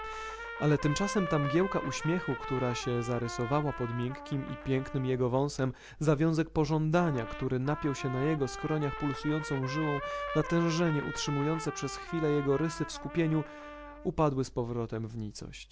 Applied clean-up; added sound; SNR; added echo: none; Trumpet; 10 dB; none.